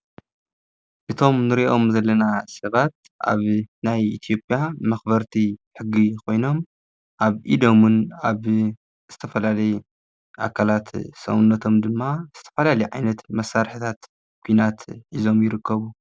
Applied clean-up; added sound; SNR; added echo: none; none; none; none.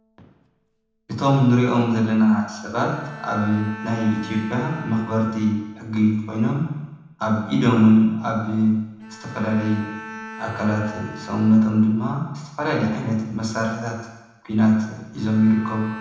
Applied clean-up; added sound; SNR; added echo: none; Bowed string instrument; 19 dB; reverberation time 1.0 s.